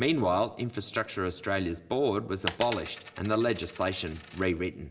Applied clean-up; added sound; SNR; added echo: none; Coin (dropping); 12 dB; reverberation time 1.8 s.